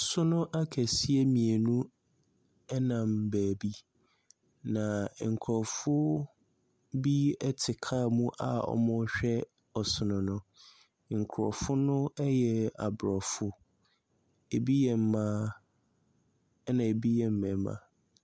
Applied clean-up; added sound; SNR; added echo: none; none; none; none.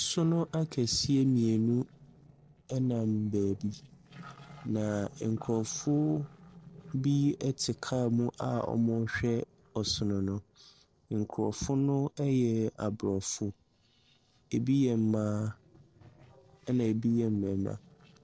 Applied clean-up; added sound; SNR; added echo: neural separator model SepFormer DNS4.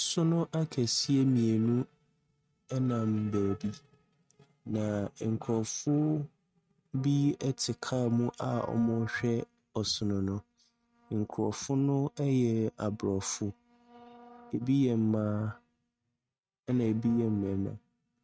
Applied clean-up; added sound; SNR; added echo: neural mask model RNNoise.